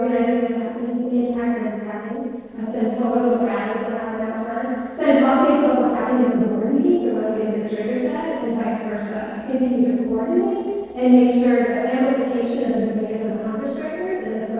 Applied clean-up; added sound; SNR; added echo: neural separator model SepFormer DNS4.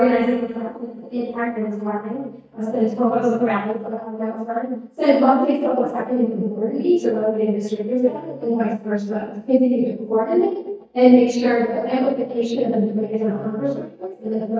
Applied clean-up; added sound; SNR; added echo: neural mask model DeepFilterNet 3.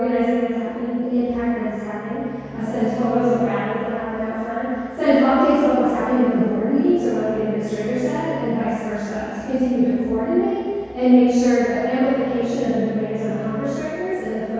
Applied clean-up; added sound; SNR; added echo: none; Bowed string instrument; 19 dB; reverberation time 2.0 s.